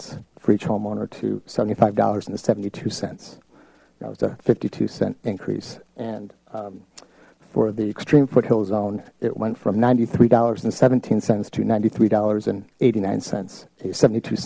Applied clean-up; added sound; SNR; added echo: none; none; none; none.